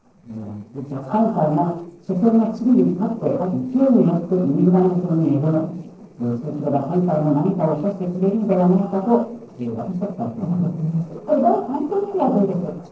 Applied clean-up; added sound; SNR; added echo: neural separator model SepFormer DNS4.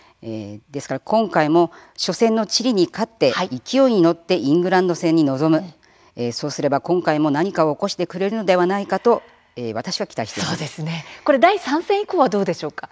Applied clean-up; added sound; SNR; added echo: none; none; none; none.